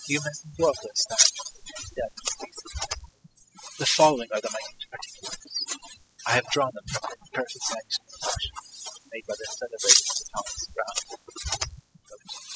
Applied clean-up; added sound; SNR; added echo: classical method spectral subtraction.